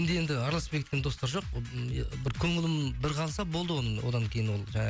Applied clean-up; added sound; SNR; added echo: none; none; none; none.